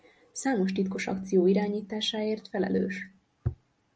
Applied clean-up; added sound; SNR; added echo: none; none; none; none.